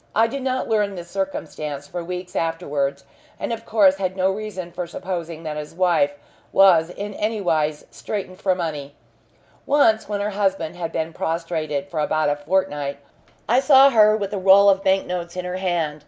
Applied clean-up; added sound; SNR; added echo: none; none; none; none.